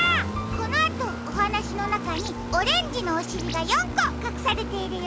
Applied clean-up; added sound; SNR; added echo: none; Engine; 8 dB; none.